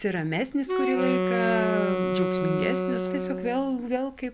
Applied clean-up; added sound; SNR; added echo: none; Wind instrument, woodwind instrument; -1 dB; none.